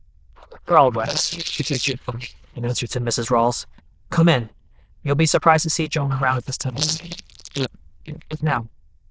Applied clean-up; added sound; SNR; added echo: neural diffusion model UNIVERSE++.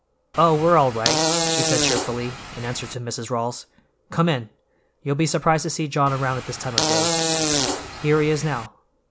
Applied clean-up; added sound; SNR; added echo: none; Fart; 1 dB; none.